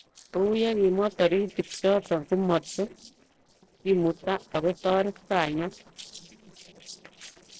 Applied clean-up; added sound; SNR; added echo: neural separator model SepFormer DNS4.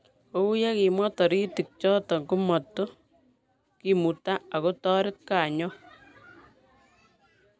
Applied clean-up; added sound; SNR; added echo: none; none; none; none.